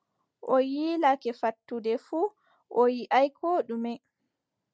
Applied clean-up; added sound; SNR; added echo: none; none; none; none.